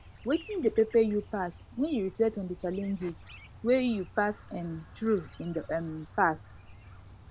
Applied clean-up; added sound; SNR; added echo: none; Chirp, tweet; 19 dB; none.